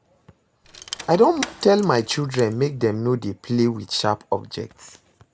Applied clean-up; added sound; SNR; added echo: none; Rattle / Keys jangling; 15 dB; none.